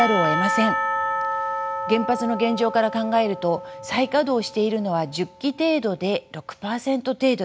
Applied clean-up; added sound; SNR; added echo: none; Church bell / Percussion; 5 dB; none.